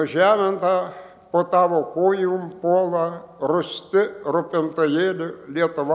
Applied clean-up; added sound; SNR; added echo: none; none; none; none.